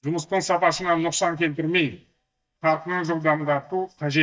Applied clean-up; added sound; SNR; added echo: neural mask model DeepFilterNet 3.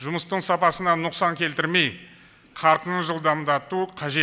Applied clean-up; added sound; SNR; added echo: none; none; none; none.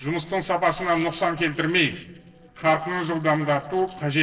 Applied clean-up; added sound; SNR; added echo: neural separator model SepFormer DNS4.